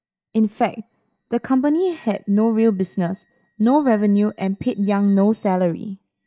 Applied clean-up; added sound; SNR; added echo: neural mask model DeepFilterNet 3.